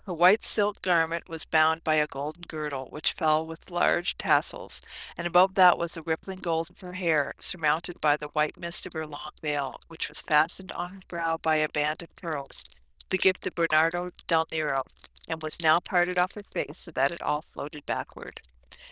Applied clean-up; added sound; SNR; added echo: neural diffusion model UNIVERSE++.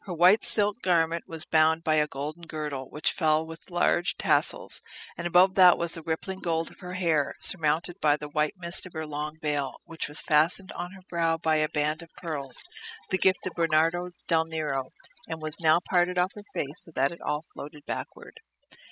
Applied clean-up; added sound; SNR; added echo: classical method spectral subtraction.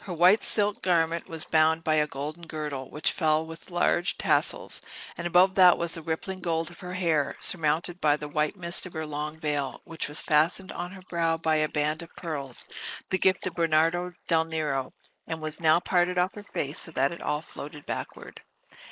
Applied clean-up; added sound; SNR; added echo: neural mask model Resemble Enhance denoiser.